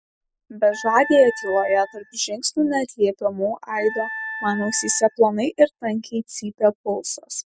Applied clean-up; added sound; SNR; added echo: classical method spectral subtraction.